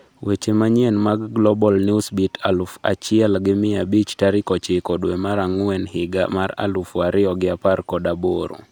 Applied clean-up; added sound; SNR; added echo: none; none; none; none.